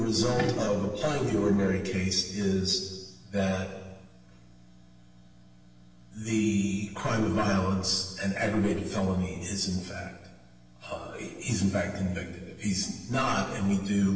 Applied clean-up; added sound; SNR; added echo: none; none; none; reverberation time 1.2 s.